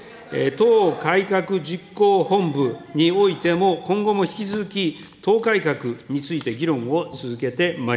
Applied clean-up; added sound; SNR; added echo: none; none; none; none.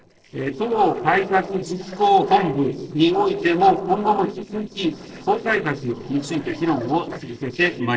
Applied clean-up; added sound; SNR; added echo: neural separator model SepFormer DNS4.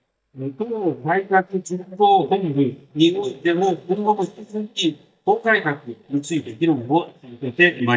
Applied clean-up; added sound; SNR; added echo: neural mask model DeepFilterNet 3.